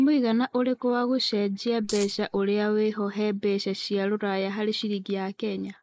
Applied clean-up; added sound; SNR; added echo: neural mask model Resemble Enhance denoiser.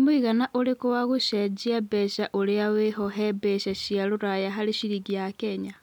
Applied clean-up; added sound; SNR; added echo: none; none; none; none.